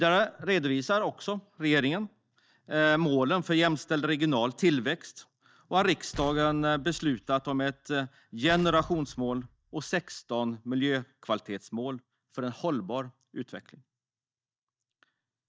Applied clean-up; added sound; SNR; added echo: neural mask model DeepFilterNet 3.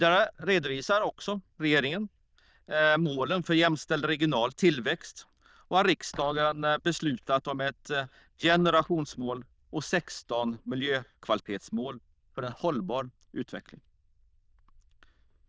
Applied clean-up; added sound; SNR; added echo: neural diffusion model UNIVERSE++.